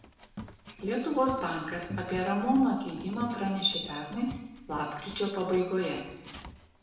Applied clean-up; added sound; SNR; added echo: none; Run; 15 dB; reverberation time 0.9 s.